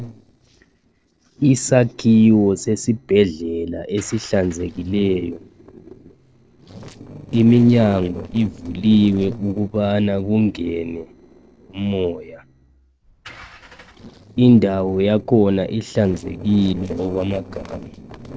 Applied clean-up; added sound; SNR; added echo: neural separator model SepFormer DNS4.